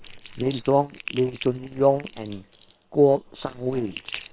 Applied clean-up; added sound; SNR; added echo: neural separator model SepFormer WHAM!.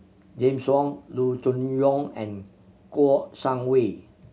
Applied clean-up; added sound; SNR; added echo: none; none; none; none.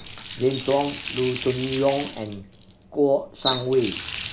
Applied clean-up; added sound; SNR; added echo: none; Water tap, faucet; 9 dB; none.